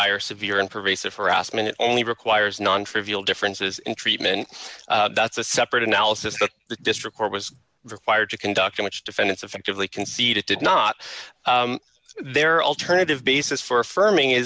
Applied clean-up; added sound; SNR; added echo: none; none; none; none.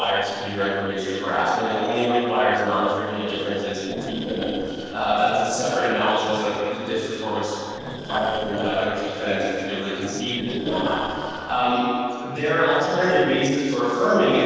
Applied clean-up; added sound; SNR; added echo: neural separator model SepFormer DNS4.